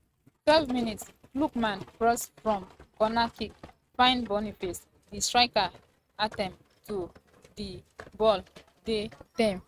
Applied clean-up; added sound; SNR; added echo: neural mask model RNNoise.